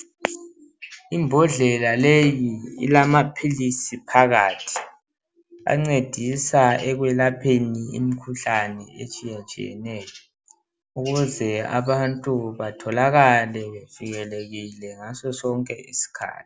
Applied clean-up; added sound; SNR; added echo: none; none; none; none.